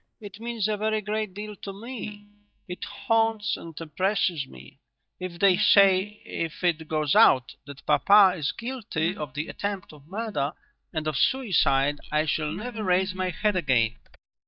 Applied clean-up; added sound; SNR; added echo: neural mask model DeepFilterNet 3.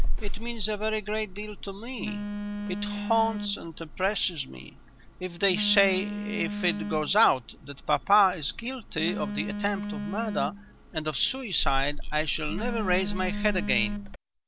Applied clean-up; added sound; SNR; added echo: none; Telephone; 2 dB; none.